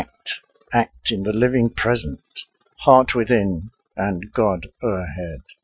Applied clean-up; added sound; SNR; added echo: classical method Wiener filter.